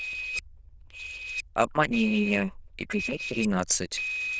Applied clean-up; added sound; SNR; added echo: neural diffusion model UNIVERSE++.